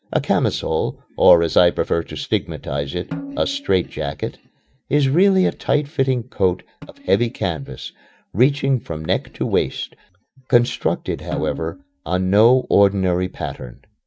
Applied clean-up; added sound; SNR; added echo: neural mask model RNNoise.